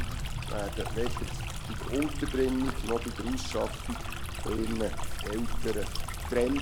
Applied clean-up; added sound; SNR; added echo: none; Stream; 0 dB; none.